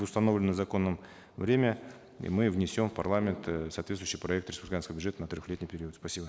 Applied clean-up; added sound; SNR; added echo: none; none; none; none.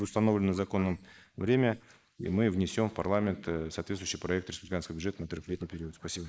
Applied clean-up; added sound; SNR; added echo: neural mask model Resemble Enhance denoiser.